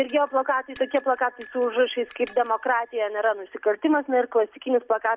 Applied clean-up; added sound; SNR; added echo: none; Bell; 13 dB; none.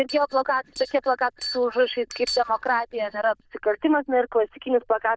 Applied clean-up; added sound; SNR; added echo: neural diffusion model UNIVERSE++.